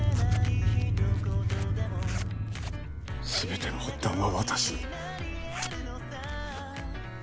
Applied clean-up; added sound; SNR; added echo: none; Zipper (clothing); 18 dB; none.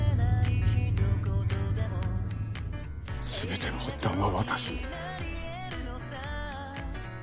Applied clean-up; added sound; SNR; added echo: none; none; none; none.